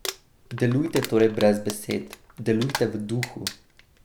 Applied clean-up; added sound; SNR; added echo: none; Crumpling, crinkling; 12 dB; none.